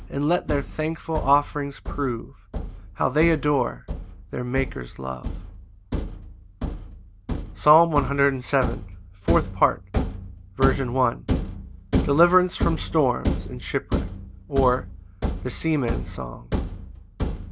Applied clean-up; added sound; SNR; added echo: none; Thump, thud; 4 dB; none.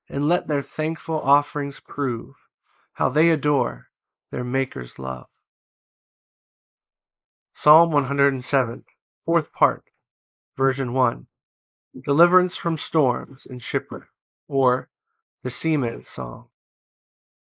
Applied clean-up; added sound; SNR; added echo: neural mask model Resemble Enhance denoiser.